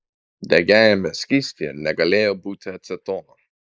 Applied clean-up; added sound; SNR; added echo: neural mask model Resemble Enhance denoiser.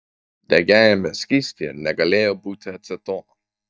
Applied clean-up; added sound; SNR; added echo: neural mask model DeepFilterNet 3.